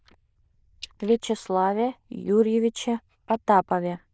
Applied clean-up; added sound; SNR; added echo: neural diffusion model UNIVERSE++.